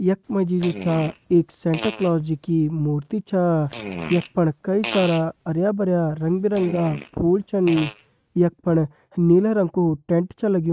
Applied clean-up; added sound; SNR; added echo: neural mask model RNNoise.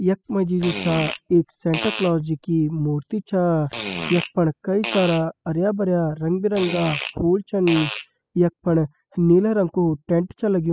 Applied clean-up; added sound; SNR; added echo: classical method spectral subtraction.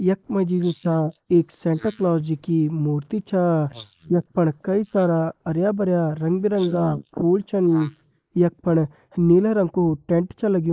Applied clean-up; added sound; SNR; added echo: neural mask model Resemble Enhance denoiser.